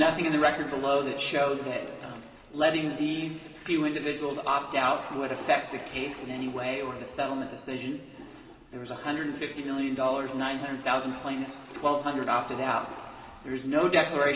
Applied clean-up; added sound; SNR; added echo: none; Toilet flush / Water; 20 dB; reverberation time 2.1 s.